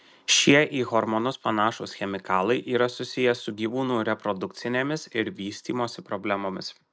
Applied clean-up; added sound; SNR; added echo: none; none; none; none.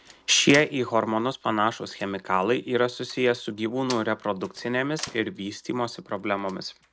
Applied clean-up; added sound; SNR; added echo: none; Slam; 20 dB; none.